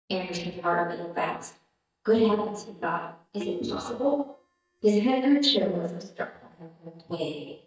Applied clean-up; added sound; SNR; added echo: neural mask model DeepFilterNet 3.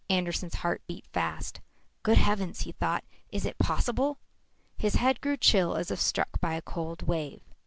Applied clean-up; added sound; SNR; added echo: none; none; none; none.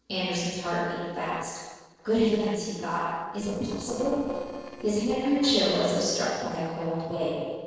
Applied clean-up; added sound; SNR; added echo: neural separator model SepFormer DNS4.